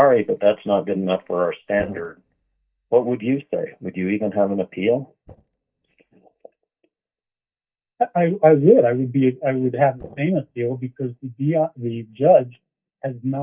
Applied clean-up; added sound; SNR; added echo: neural mask model DeepFilterNet 3.